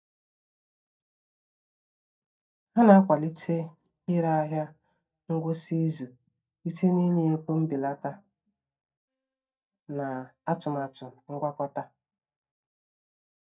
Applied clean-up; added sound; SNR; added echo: neural mask model DeepFilterNet 3.